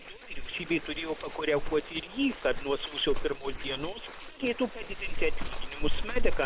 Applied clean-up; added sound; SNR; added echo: neural separator model SepFormer WHAM!.